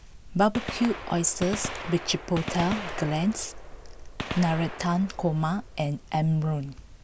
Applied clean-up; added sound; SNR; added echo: none; Gunshot, gunfire; 10 dB; none.